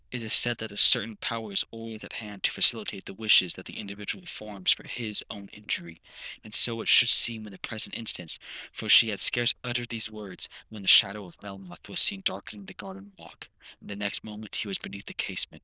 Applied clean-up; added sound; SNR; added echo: neural diffusion model UNIVERSE++.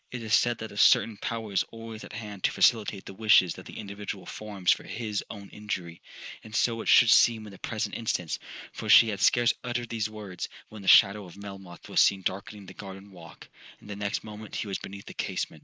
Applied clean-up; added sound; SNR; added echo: neural mask model Resemble Enhance denoiser.